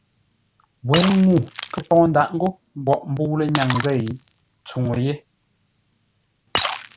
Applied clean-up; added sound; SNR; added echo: none; Shatter; 11 dB; none.